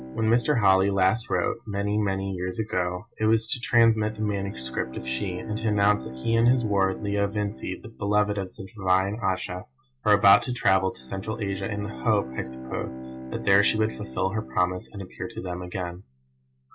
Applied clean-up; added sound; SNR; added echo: none; Bowed string instrument; 15 dB; none.